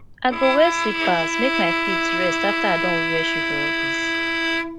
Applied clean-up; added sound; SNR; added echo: none; Bowed string instrument; -2 dB; none.